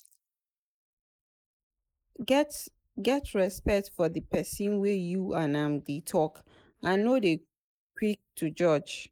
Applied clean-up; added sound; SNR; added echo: neural mask model Resemble Enhance denoiser.